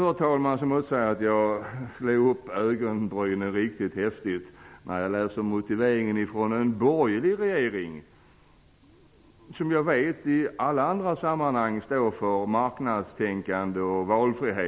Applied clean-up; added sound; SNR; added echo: none; none; none; none.